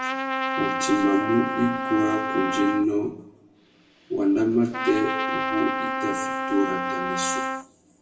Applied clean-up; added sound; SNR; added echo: none; Trumpet; 3 dB; reverberation time 0.7 s.